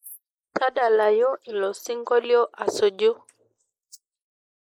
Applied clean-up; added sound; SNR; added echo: neural mask model Resemble Enhance denoiser.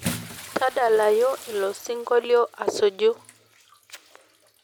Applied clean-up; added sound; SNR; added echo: none; Bathtub (filling or washing) / Splash, splatter; 15 dB; none.